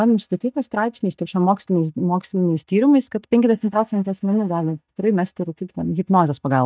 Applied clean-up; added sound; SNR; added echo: neural mask model DeepFilterNet 3.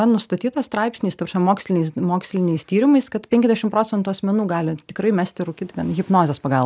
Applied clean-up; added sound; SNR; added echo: none; none; none; none.